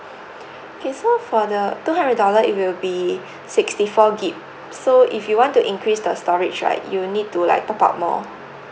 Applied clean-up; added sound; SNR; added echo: none; none; none; none.